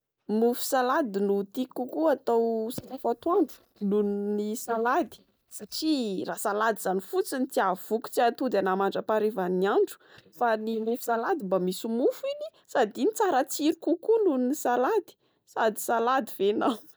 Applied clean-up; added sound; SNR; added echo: neural mask model DeepFilterNet 3.